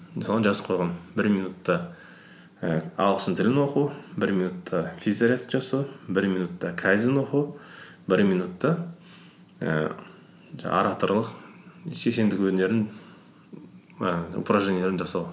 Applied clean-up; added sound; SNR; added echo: none; none; none; none.